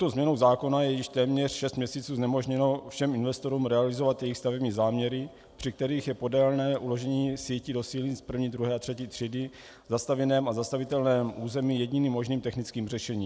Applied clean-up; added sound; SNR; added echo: none; none; none; none.